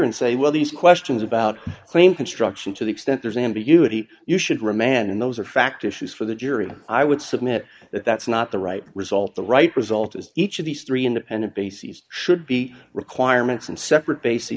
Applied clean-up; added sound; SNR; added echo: neural mask model Resemble Enhance denoiser.